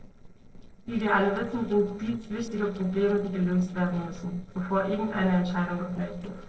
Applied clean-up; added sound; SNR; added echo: neural separator model SepFormer DNS4.